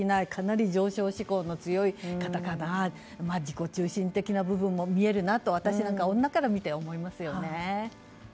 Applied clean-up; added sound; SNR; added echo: none; none; none; none.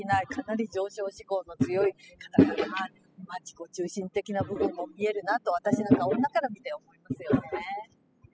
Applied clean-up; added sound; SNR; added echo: classical method spectral subtraction.